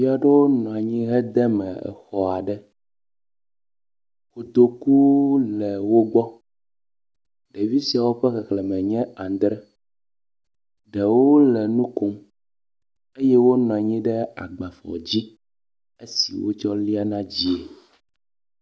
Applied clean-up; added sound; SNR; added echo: none; none; none; none.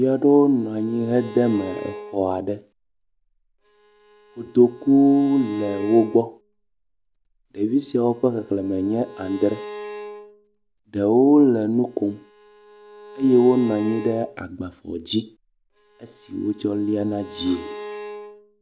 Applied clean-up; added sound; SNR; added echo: none; Bowed string instrument; 18 dB; none.